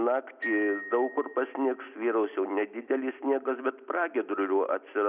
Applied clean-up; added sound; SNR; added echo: none; Glockenspiel; 13 dB; none.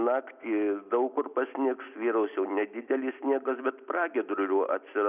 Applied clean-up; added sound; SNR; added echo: neural mask model Resemble Enhance denoiser.